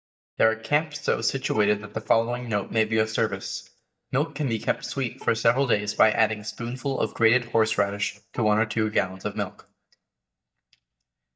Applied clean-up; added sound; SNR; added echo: neural mask model DeepFilterNet 3.